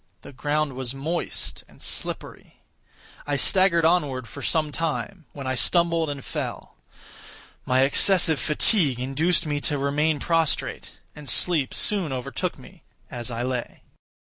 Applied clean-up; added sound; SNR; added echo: none; none; none; none.